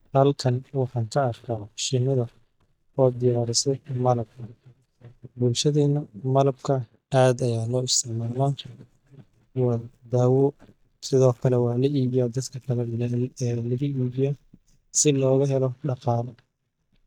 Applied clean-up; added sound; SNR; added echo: neural mask model DeepFilterNet 3.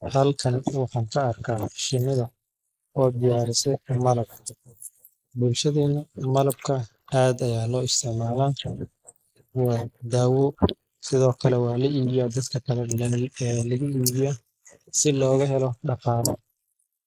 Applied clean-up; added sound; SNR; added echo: neural mask model Resemble Enhance denoiser.